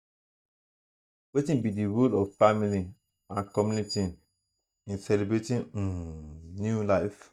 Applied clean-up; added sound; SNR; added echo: neural mask model DeepFilterNet 3.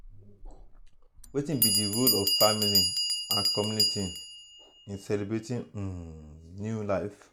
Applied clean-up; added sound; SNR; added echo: none; Bell; -2 dB; none.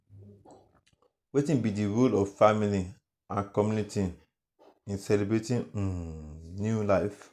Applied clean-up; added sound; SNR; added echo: none; none; none; none.